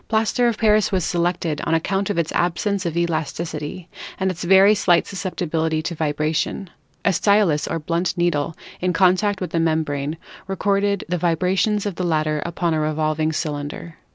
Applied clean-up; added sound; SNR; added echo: none; none; none; none.